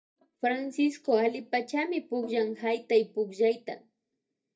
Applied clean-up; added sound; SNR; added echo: neural mask model DeepFilterNet 3.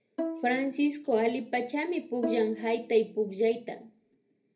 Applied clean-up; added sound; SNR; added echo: none; Bowed string instrument; 11 dB; reverberation time 0.3 s.